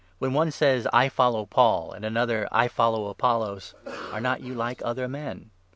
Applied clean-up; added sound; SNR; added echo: none; Cough; 18 dB; none.